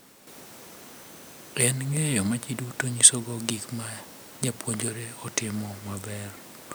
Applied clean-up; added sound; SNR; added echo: none; none; none; none.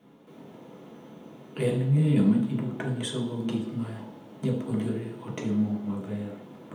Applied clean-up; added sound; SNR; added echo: none; none; none; reverberation time 0.8 s.